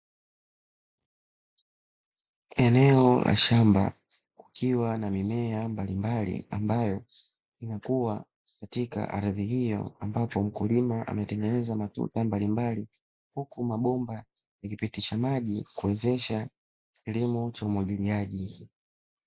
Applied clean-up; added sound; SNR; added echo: none; none; none; none.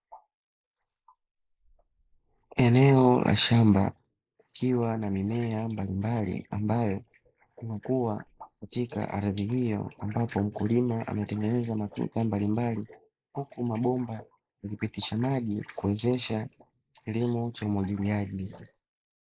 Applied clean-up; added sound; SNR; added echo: neural mask model Resemble Enhance denoiser.